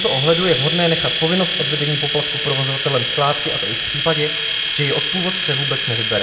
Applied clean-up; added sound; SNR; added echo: none; Domestic sounds, home sounds; 0 dB; reverberation time 1.3 s.